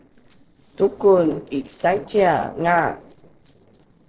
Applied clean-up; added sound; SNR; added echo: neural separator model SepFormer DNS4.